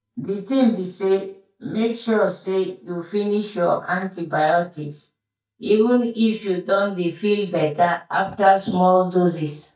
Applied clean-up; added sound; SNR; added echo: neural mask model DeepFilterNet 3.